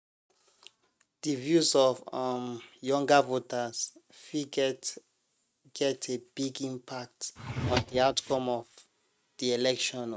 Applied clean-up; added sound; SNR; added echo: neural mask model RNNoise.